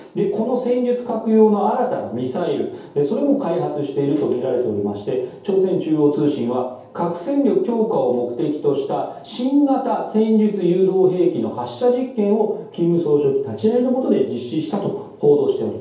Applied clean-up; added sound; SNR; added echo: none; none; none; reverberation time 0.7 s.